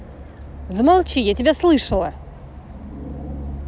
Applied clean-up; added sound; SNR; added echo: none; none; none; none.